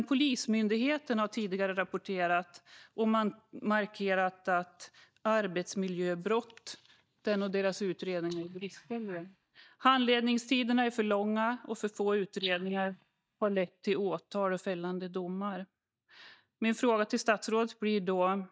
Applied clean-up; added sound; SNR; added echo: neural mask model DeepFilterNet 3.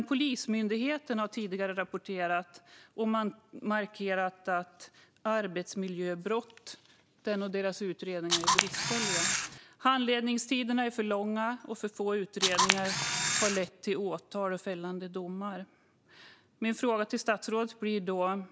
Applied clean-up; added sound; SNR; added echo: none; Camera; -4 dB; none.